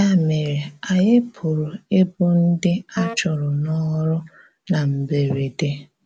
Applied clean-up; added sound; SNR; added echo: none; Wind instrument, woodwind instrument; 14 dB; none.